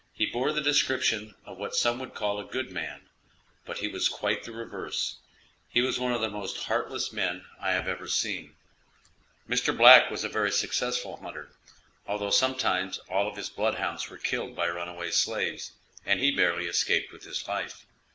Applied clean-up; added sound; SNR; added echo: none; none; none; none.